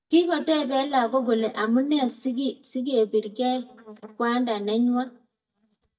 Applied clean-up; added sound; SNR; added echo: neural mask model DeepFilterNet 3.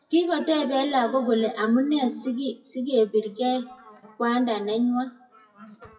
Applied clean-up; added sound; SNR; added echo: classical method WPE with log-MMSE.